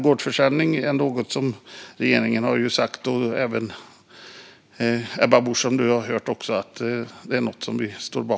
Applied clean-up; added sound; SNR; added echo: none; none; none; none.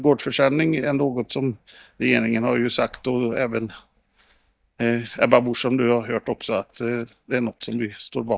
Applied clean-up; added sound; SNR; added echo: neural mask model DeepFilterNet 3.